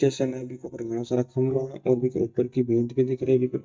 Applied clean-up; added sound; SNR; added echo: neural mask model DeepFilterNet 3.